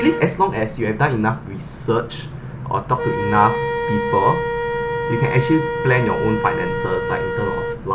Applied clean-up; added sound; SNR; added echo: none; Wind instrument, woodwind instrument; 4 dB; none.